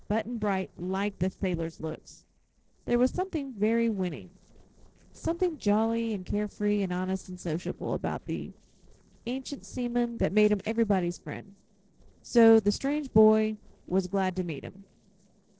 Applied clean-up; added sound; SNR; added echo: neural separator model SepFormer DNS4.